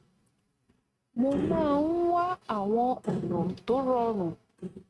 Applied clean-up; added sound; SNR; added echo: neural mask model RNNoise.